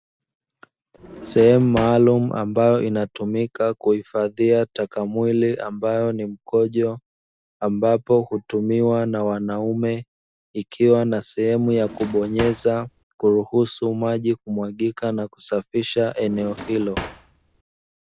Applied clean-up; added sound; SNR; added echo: none; Drawer open or close; 13 dB; none.